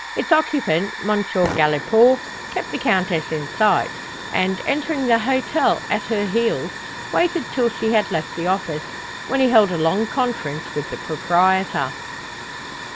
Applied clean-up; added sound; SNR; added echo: none; Hiss / Fire; 10 dB; none.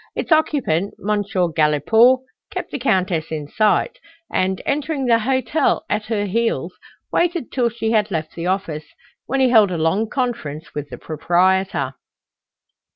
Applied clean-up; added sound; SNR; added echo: none; none; none; none.